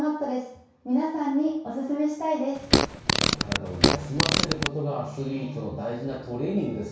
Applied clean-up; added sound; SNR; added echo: none; Fart; -5 dB; reverberation time 0.6 s.